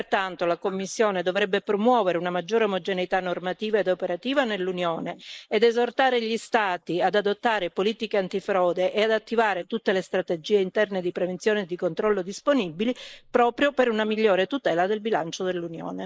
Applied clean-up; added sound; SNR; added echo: neural mask model Resemble Enhance denoiser.